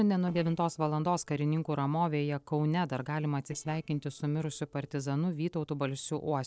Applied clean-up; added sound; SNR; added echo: neural separator model SepFormer DNS4.